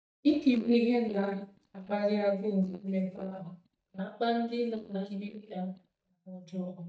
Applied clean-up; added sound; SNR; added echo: neural mask model DeepFilterNet 3.